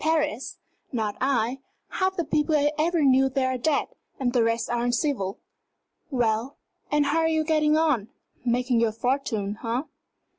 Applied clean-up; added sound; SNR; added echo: none; none; none; none.